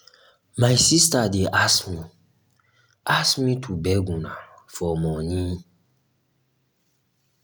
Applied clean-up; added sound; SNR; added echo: none; none; none; none.